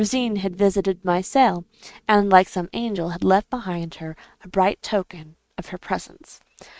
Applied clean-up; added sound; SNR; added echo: neural mask model RNNoise.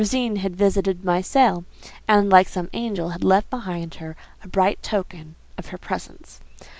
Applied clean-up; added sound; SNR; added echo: none; none; none; none.